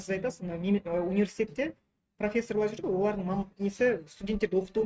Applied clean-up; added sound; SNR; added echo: neural mask model RNNoise.